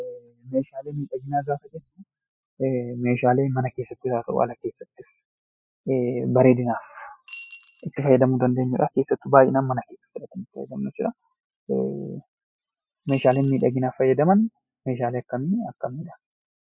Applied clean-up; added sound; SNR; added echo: classical method spectral subtraction.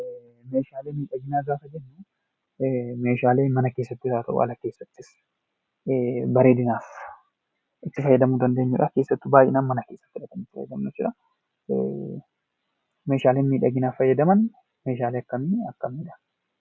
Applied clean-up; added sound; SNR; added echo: none; none; none; none.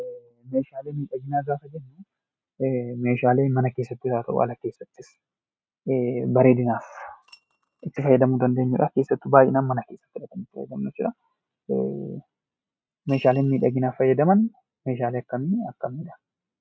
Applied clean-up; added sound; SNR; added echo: neural mask model RNNoise.